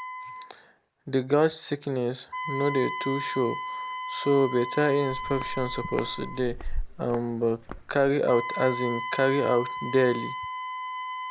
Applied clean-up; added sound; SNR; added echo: none; Wind instrument, woodwind instrument + Walk, footsteps; 7 dB; none.